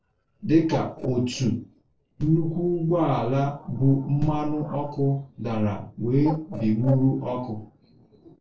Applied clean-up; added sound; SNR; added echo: neural separator model SepFormer DNS4.